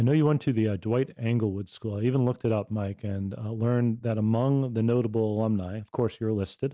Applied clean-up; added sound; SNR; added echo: none; none; none; none.